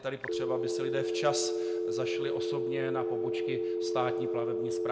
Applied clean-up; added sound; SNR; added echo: none; Telephone; -4 dB; reverberation time 0.9 s.